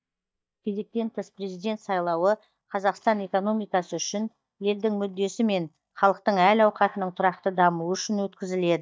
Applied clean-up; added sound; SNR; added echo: neural mask model DeepFilterNet 3.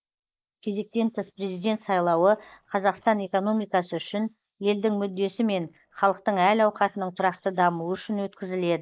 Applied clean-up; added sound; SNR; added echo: neural mask model Resemble Enhance denoiser.